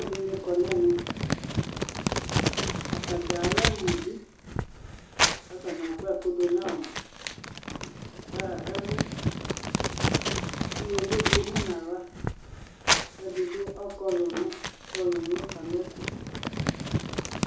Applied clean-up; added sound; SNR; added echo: none; Crumpling, crinkling; -2 dB; reverberation time 0.6 s.